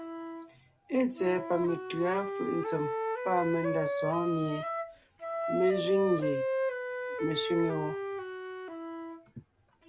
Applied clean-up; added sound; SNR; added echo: none; Wind instrument, woodwind instrument; 3 dB; none.